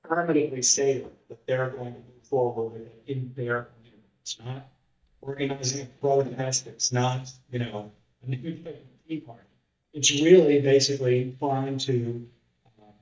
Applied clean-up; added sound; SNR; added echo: neural mask model DeepFilterNet 3.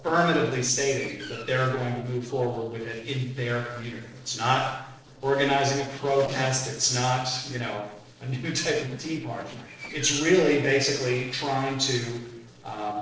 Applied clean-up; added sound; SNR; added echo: neural separator model SepFormer DNS4.